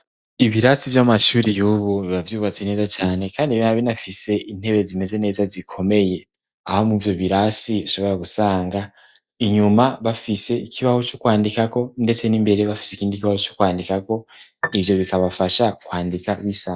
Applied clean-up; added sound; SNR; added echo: neural mask model DeepFilterNet 3.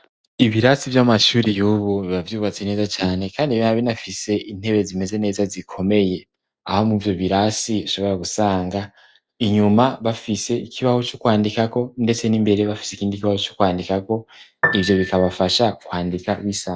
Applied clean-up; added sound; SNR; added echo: none; Piano; 5 dB; none.